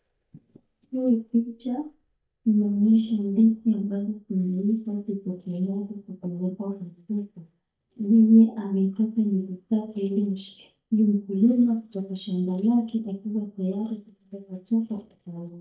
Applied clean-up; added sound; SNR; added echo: neural mask model DeepFilterNet 3.